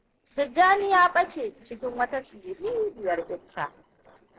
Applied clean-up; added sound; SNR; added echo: neural separator model SepFormer DNS4.